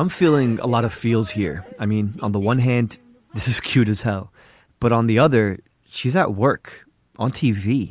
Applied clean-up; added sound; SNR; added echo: none; none; none; none.